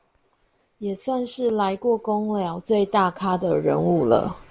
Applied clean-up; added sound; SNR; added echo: none; none; none; none.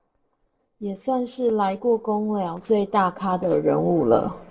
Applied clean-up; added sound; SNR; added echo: neural separator model SepFormer DNS4.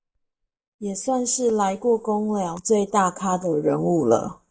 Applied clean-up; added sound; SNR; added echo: neural mask model DeepFilterNet 3.